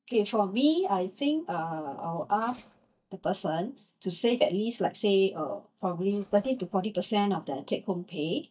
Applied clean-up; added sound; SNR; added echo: neural mask model DeepFilterNet 3.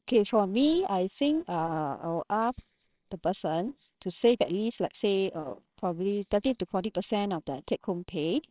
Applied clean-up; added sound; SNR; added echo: neural separator model SepFormer WHAMR!.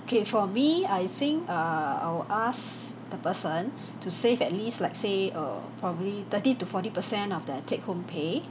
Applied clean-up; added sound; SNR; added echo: none; none; none; none.